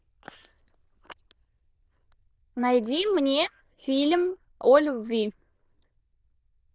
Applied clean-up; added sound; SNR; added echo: neural diffusion model UNIVERSE++.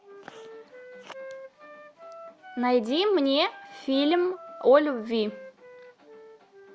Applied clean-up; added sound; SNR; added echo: none; Wind instrument, woodwind instrument; 19 dB; none.